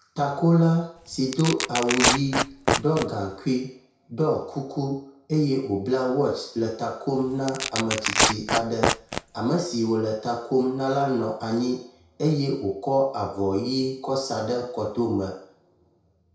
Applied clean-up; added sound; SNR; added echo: none; Tearing; 1 dB; reverberation time 0.6 s.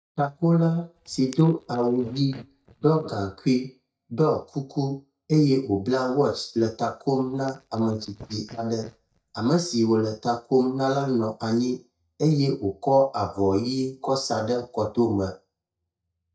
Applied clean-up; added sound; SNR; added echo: neural mask model DeepFilterNet 3.